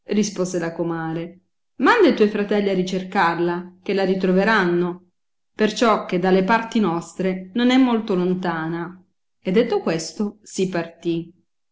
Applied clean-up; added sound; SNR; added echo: none; none; none; none.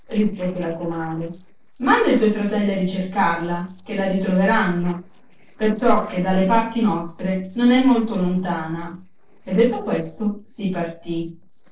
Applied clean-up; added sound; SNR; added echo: neural separator model SepFormer DNS4.